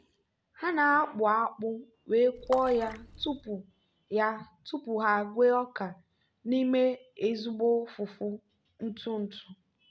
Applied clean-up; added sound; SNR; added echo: none; Water / Splash, splatter; 16 dB; none.